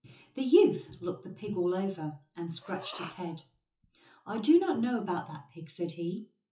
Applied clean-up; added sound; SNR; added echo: classical method WPE with log-MMSE.